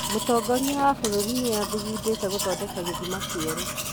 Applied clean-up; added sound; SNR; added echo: none; Domestic sounds, home sounds; 4 dB; none.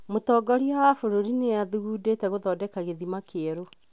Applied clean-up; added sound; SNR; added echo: none; none; none; none.